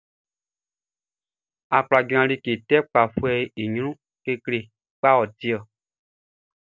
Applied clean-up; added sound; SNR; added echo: none; none; none; none.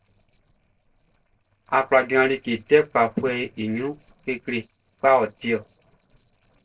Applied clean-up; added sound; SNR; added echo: neural separator model SepFormer DNS4.